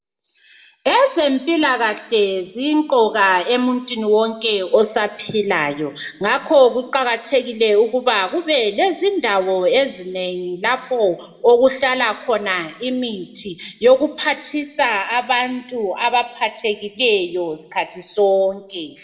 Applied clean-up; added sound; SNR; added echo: none; none; none; reverberation time 0.7 s.